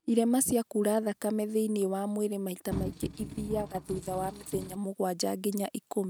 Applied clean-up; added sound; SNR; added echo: neural mask model RNNoise.